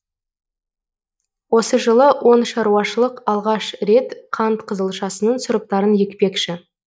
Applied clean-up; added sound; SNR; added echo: neural mask model Resemble Enhance denoiser.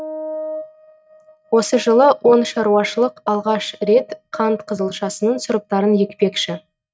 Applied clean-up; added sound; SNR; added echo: neural mask model RNNoise.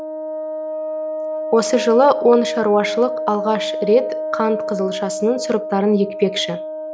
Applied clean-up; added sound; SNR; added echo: none; Wind instrument, woodwind instrument; 6 dB; none.